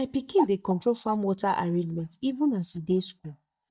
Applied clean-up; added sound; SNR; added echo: neural mask model DeepFilterNet 3.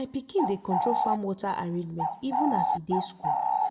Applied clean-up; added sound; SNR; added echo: none; Bird; -3 dB; reverberation time 0.9 s.